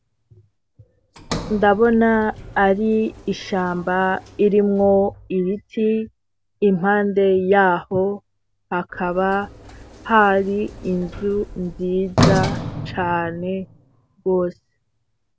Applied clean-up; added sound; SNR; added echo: none; Sliding door; 10 dB; none.